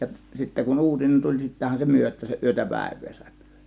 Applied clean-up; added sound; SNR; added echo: none; none; none; none.